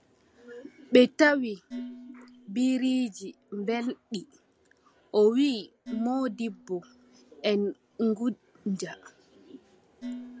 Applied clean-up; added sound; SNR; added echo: none; Dishes, pots, and pans; 19 dB; none.